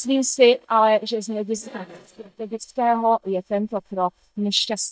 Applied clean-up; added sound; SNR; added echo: neural mask model DeepFilterNet 3.